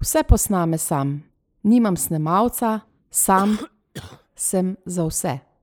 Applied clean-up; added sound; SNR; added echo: neural mask model Resemble Enhance denoiser.